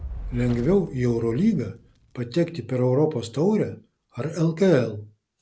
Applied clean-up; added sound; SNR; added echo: none; Fire; 17 dB; none.